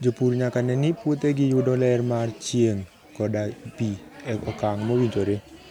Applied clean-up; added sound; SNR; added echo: none; none; none; none.